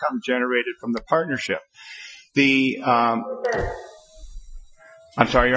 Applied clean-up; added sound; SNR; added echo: classical method Wiener filter.